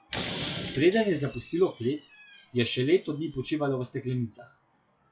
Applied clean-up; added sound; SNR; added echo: classical method WPE with log-MMSE.